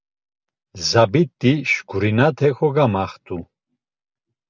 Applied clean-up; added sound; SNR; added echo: none; none; none; none.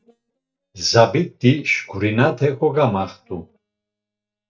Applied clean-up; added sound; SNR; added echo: neural mask model DeepFilterNet 3.